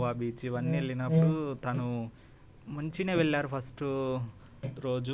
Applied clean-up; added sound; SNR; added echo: none; none; none; none.